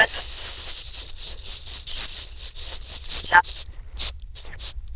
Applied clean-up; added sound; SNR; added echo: neural diffusion model UNIVERSE++.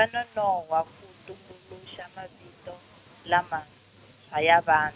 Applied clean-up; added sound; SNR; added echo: neural mask model RNNoise.